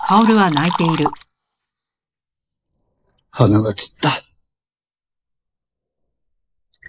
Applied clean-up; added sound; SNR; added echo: neural mask model Resemble Enhance denoiser.